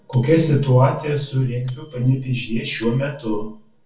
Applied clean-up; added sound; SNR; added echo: none; Tambourine; 18 dB; reverberation time 0.2 s.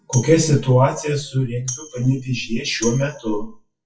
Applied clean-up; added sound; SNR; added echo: classical method WPE with log-MMSE.